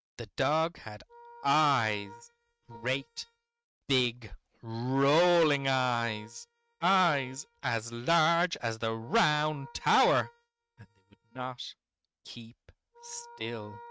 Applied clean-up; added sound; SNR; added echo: neural mask model RNNoise.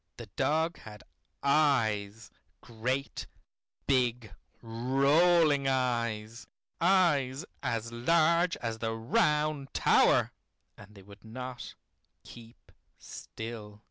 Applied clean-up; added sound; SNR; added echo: none; none; none; none.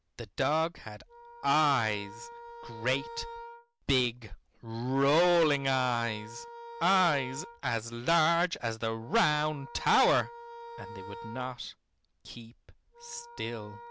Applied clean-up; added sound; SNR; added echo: none; Wind instrument, woodwind instrument; 16 dB; none.